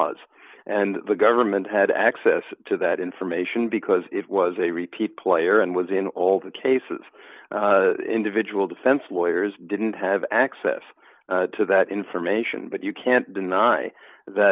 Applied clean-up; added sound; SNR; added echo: none; none; none; none.